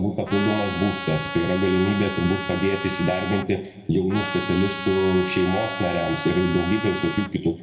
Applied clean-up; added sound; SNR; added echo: none; Trumpet; 8 dB; reverberation time 1.7 s.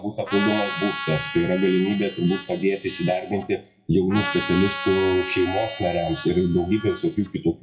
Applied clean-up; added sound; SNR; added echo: classical method WPE with log-MMSE.